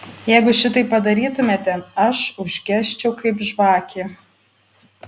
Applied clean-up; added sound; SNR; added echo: none; none; none; none.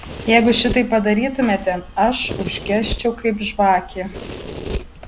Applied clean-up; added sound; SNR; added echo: none; Domestic sounds, home sounds; 12 dB; none.